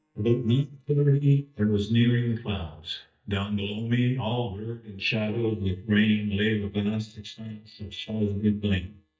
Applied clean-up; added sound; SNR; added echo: neural mask model DeepFilterNet 3.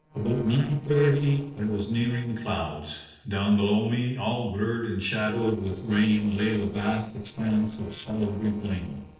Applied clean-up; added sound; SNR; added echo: neural separator model SepFormer DNS4.